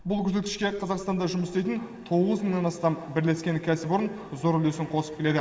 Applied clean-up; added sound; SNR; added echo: none; none; none; reverberation time 1.6 s.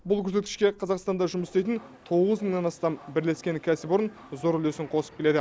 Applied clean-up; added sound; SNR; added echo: none; none; none; none.